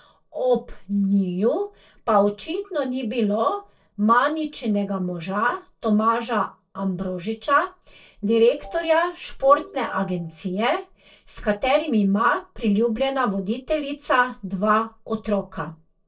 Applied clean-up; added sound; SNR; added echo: neural separator model SepFormer DNS4.